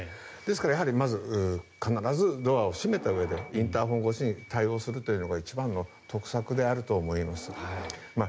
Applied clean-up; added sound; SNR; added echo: none; Subway, metro, underground / Door; 19 dB; none.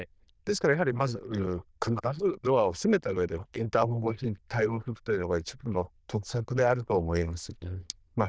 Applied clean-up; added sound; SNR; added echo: neural diffusion model UNIVERSE++.